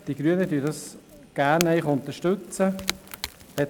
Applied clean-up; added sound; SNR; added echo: none; Crack / Crackle; 13 dB; none.